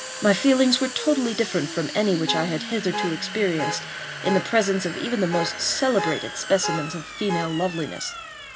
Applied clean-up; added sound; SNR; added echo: none; Alarm / Car + Domestic sounds, home sounds; 8 dB; none.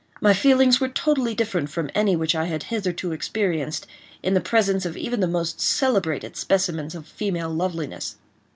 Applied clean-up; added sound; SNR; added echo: none; none; none; none.